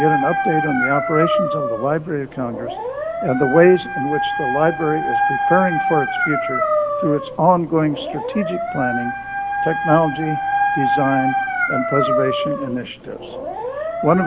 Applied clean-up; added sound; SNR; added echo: none; Dog; 1 dB; none.